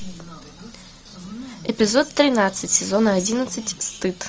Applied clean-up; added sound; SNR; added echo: none; none; none; none.